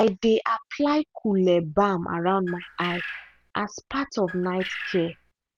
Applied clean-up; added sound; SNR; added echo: none; Bird; 11 dB; none.